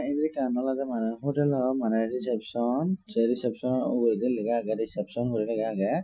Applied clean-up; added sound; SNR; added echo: classical method Wiener filter.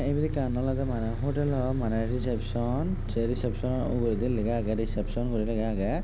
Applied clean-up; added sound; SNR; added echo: none; Bus; 2 dB; none.